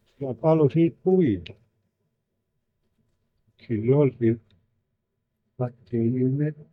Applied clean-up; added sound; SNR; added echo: neural mask model DeepFilterNet 3.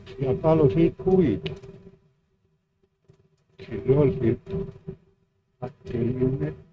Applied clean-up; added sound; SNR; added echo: neural mask model RNNoise.